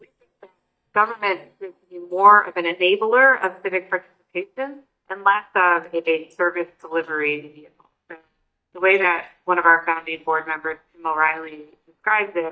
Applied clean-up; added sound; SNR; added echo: neural mask model DeepFilterNet 3.